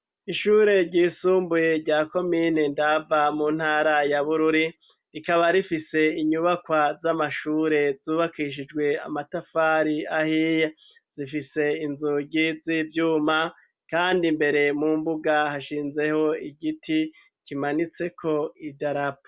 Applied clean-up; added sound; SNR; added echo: none; none; none; none.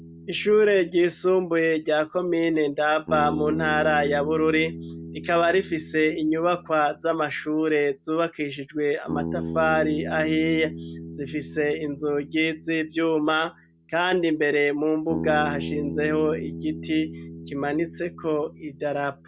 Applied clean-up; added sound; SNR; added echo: none; Bass guitar; 11 dB; none.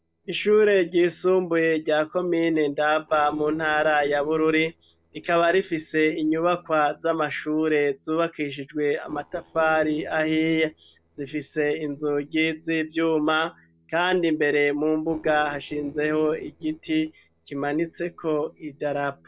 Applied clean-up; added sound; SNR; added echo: neural separator model SepFormer DNS4.